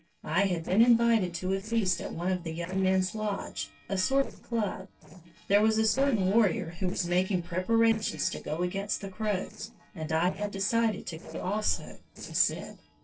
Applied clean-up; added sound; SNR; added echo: neural separator model SepFormer DNS4.